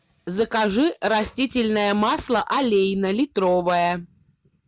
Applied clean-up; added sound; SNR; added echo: none; none; none; none.